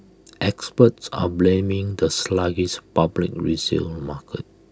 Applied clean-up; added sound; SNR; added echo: none; none; none; none.